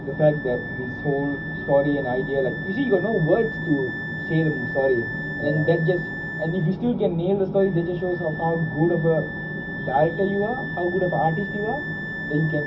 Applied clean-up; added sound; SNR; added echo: none; Wind instrument, woodwind instrument; 10 dB; reverberation time 0.4 s.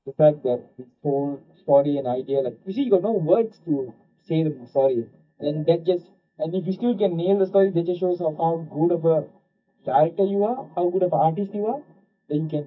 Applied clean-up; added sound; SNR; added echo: neural mask model DeepFilterNet 3.